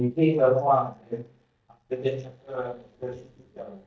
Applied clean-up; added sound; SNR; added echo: neural mask model DeepFilterNet 3.